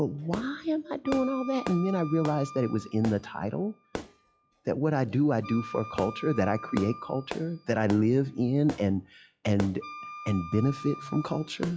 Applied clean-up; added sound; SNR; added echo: classical method log-MMSE.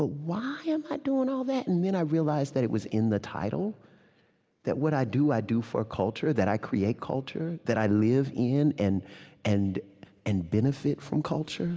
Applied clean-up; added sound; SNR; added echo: none; none; none; none.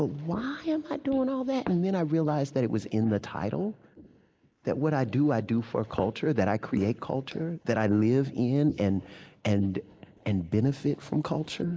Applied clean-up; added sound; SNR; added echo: neural mask model Resemble Enhance denoiser.